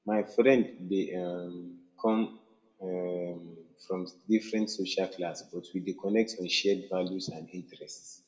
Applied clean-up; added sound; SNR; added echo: none; none; none; reverberation time 0.6 s.